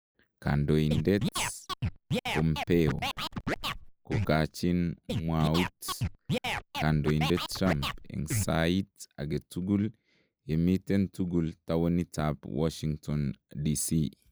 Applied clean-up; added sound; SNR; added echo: neural mask model Resemble Enhance denoiser.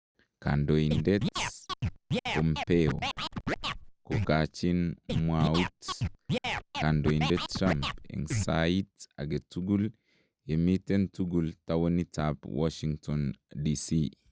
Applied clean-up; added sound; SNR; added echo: none; Scratching (performance technique); 4 dB; none.